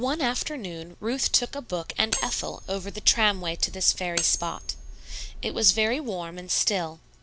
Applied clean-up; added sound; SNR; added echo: none; Cutlery, silverware; 7 dB; none.